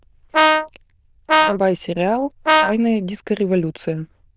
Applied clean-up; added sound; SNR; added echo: neural diffusion model UNIVERSE++.